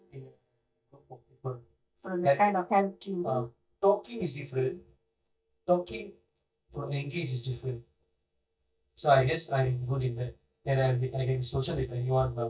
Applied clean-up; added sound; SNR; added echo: neural mask model DeepFilterNet 3.